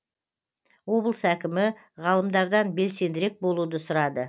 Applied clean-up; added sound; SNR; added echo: none; none; none; none.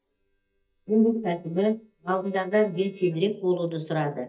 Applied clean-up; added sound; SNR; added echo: neural mask model DeepFilterNet 3.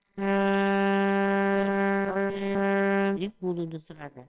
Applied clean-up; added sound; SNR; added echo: neural separator model SepFormer WHAMR!.